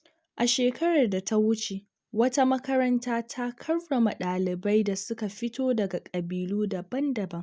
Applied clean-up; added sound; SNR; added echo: none; none; none; none.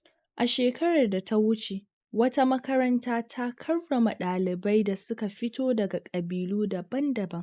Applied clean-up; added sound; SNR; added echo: neural mask model Resemble Enhance denoiser.